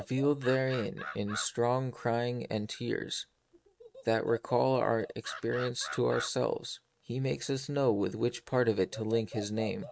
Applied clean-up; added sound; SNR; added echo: neural mask model RNNoise.